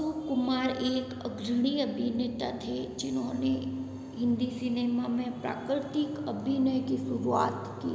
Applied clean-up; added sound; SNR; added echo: none; none; none; none.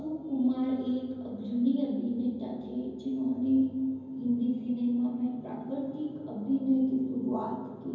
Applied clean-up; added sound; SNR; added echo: none; none; none; reverberation time 0.9 s.